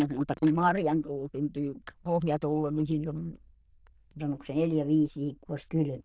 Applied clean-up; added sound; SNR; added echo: neural diffusion model UNIVERSE++.